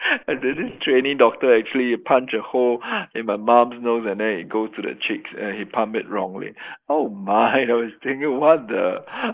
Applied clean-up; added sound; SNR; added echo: neural mask model Resemble Enhance denoiser.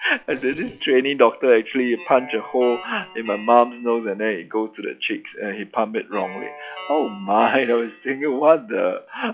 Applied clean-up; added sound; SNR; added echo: classical method log-MMSE.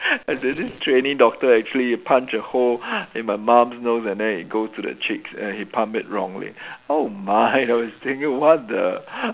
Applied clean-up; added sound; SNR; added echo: none; none; none; none.